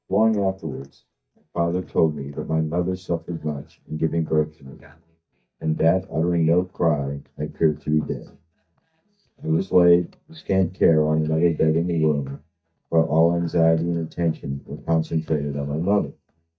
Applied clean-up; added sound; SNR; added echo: neural mask model DeepFilterNet 3.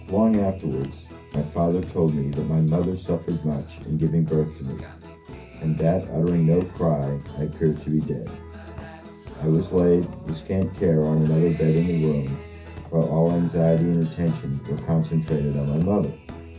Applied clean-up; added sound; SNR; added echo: none; Guitar; 15 dB; reverberation time 0.3 s.